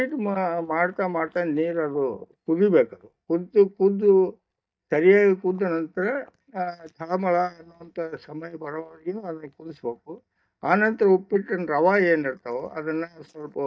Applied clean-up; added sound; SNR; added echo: neural mask model DeepFilterNet 3.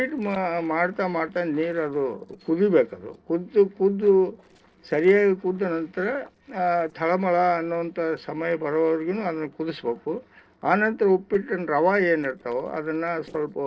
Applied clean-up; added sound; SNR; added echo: neural separator model SepFormer DNS4.